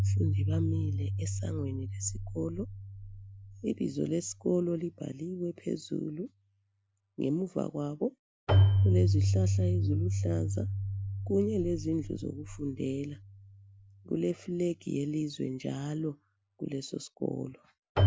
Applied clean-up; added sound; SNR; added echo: none; Keyboard (musical); -2 dB; none.